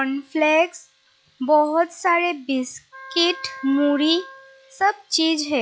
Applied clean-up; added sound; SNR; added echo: classical method log-MMSE.